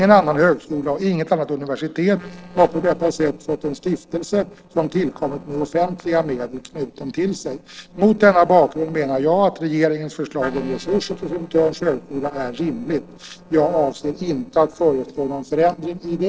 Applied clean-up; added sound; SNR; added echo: neural separator model SepFormer DNS4.